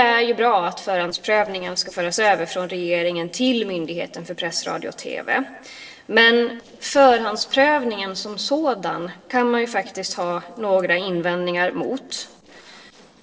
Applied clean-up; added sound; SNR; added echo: neural separator model SepFormer DNS4.